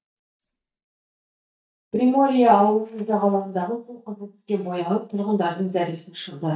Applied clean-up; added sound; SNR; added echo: neural mask model DeepFilterNet 3.